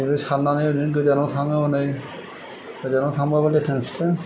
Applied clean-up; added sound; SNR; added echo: none; none; none; none.